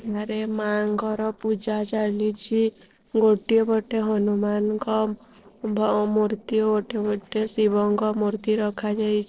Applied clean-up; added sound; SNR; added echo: neural separator model SepFormer DNS4.